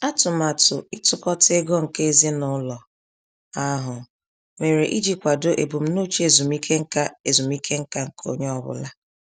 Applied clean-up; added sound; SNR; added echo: none; none; none; none.